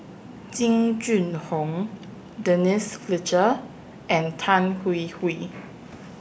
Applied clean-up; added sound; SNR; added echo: none; none; none; none.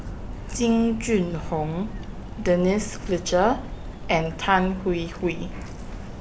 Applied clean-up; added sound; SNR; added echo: none; Walk, footsteps; 9 dB; none.